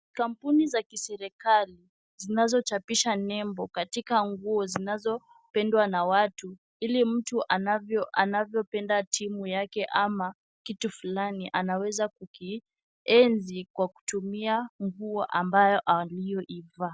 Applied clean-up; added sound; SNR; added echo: none; none; none; none.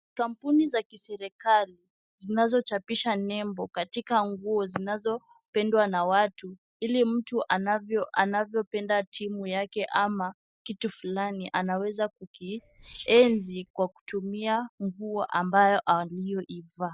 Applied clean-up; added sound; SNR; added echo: neural mask model DeepFilterNet 3.